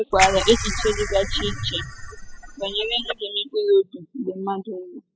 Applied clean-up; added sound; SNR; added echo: classical method spectral subtraction.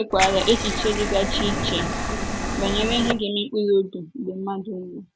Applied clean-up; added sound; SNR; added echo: none; Liquid; 1 dB; none.